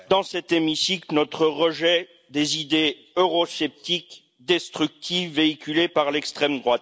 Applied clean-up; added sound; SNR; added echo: none; none; none; none.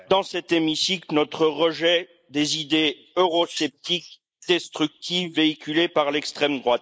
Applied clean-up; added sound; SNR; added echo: neural mask model Resemble Enhance denoiser.